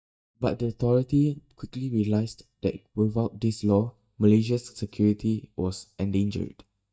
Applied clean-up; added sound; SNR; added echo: neural mask model DeepFilterNet 3.